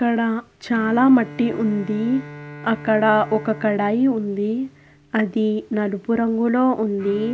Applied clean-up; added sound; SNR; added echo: none; Bowed string instrument; 18 dB; none.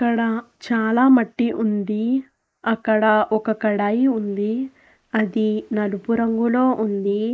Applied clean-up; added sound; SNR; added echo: neural mask model Resemble Enhance denoiser.